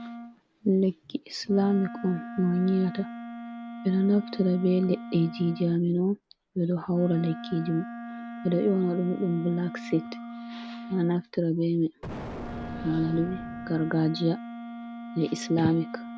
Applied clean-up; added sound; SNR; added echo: none; Explosion + Wind instrument, woodwind instrument; 12 dB; none.